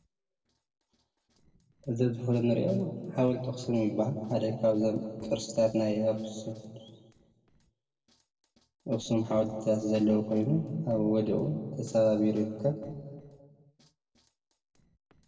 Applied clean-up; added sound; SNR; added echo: neural separator model SepFormer DNS4.